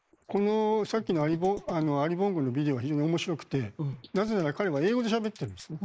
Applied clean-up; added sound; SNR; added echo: neural mask model Resemble Enhance denoiser.